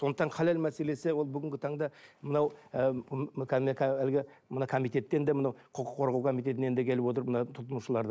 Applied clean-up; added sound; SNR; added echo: neural mask model Resemble Enhance denoiser.